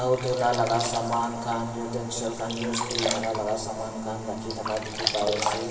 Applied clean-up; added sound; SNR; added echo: none; Sink (filling or washing); 6 dB; reverberation time 2.6 s.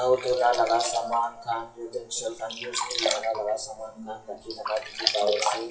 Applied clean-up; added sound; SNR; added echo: classical method WPE with log-MMSE.